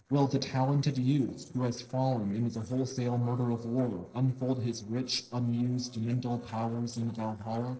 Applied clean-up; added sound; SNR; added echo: neural separator model SepFormer DNS4.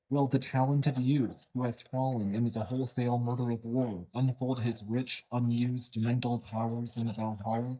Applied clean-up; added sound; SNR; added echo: neural mask model DeepFilterNet 3.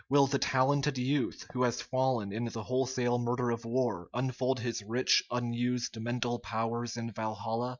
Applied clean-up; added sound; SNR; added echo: none; none; none; none.